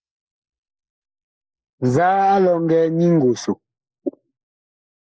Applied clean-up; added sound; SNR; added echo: neural mask model Resemble Enhance denoiser.